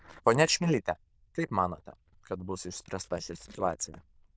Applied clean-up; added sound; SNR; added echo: neural diffusion model UNIVERSE++.